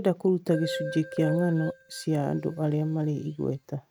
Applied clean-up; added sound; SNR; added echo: neural mask model RNNoise.